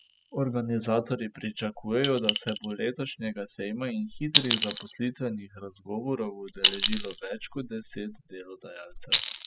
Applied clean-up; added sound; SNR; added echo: classical method spectral subtraction.